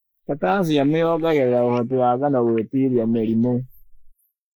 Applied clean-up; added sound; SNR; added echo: neural mask model Resemble Enhance denoiser.